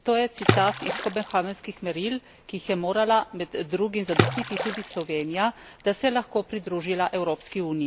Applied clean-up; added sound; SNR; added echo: none; Water / Splash, splatter; 5 dB; none.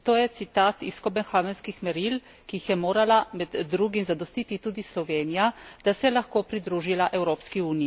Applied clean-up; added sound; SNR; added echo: none; none; none; none.